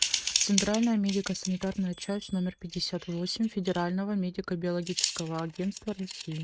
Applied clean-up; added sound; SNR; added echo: neural mask model RNNoise.